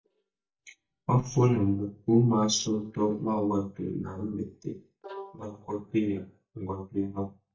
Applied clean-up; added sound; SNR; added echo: neural mask model DeepFilterNet 3.